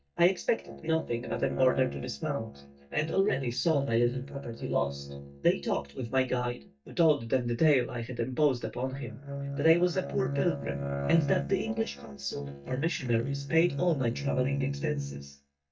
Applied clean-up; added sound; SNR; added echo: neural mask model DeepFilterNet 3.